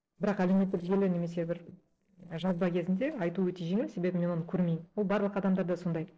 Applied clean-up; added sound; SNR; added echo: neural separator model SepFormer DNS4.